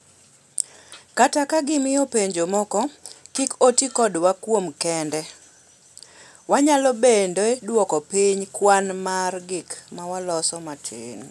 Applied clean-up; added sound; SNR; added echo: none; none; none; none.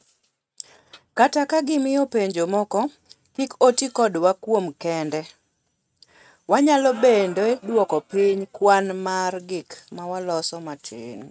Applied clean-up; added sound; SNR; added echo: neural mask model RNNoise.